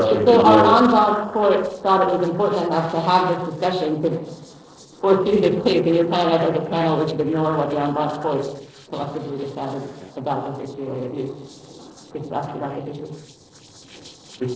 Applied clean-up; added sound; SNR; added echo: neural separator model SepFormer DNS4.